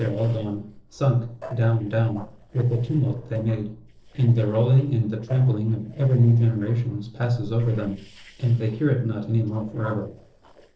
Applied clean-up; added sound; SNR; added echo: neural separator model SepFormer DNS4.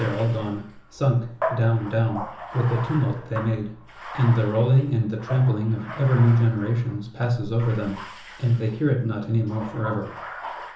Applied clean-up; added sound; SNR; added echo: none; Bathtub (filling or washing); 13 dB; reverberation time 0.6 s.